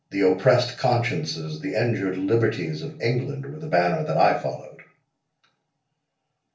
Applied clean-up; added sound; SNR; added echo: none; none; none; reverberation time 0.3 s.